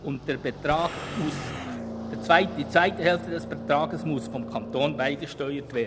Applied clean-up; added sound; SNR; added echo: none; Car passing by + Breathing; 9 dB; none.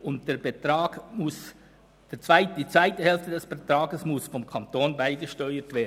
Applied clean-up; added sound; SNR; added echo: none; none; none; none.